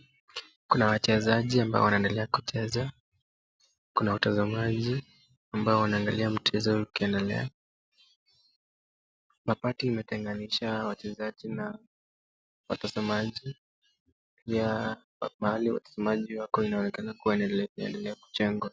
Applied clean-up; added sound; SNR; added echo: none; none; none; none.